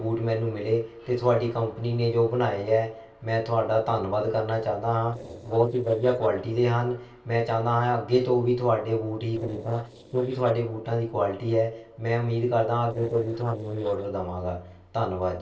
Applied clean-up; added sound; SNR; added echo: neural separator model SepFormer DNS4.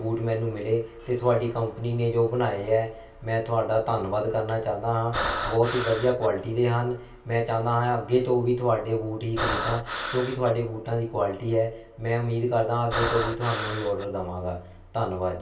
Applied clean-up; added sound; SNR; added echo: none; Breathing; 4 dB; reverberation time 0.3 s.